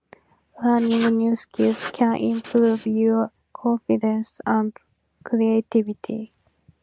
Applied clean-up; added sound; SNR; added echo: neural mask model Resemble Enhance denoiser.